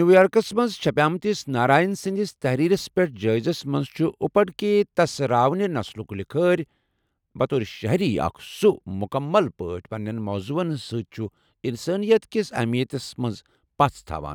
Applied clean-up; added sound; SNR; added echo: none; none; none; none.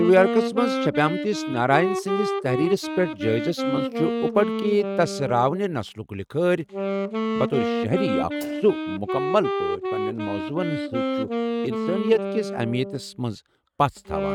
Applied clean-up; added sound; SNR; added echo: neural mask model RNNoise.